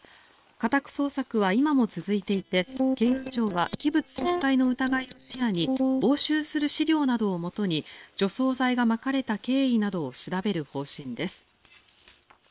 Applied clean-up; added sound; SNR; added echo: neural separator model SepFormer WHAM!.